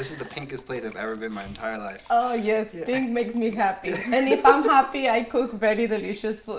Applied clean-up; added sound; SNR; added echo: none; none; none; none.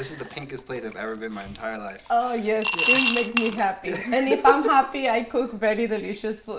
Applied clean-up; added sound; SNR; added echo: none; Coin (dropping) / Glass; 0 dB; none.